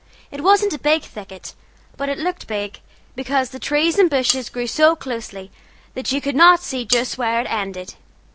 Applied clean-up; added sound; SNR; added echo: none; Cutlery, silverware; 6 dB; none.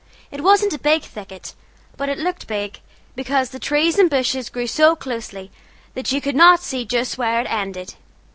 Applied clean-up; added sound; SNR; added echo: none; none; none; none.